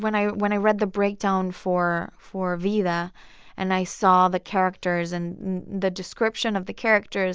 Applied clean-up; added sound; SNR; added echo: none; none; none; none.